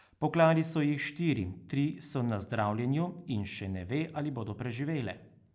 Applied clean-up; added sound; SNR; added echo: none; none; none; none.